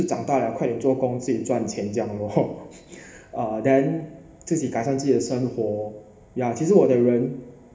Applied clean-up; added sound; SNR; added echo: none; none; none; reverberation time 1.0 s.